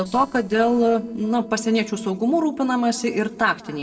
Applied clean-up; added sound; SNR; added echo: neural separator model SepFormer DNS4.